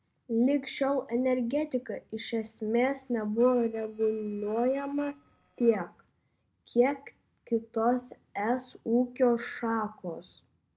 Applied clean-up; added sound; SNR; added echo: neural separator model SepFormer DNS4.